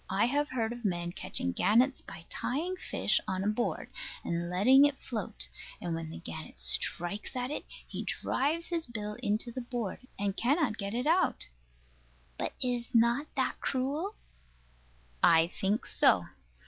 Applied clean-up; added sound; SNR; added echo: none; none; none; none.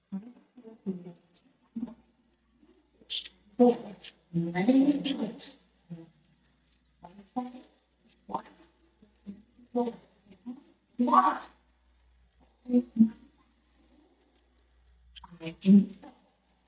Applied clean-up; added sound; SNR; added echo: neural mask model DeepFilterNet 3.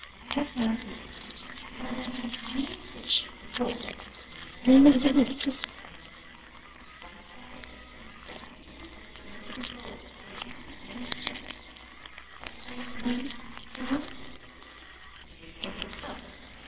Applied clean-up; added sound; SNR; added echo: neural separator model SepFormer WHAMR!.